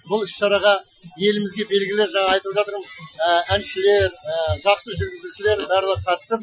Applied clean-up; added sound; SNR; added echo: classical method Wiener filter.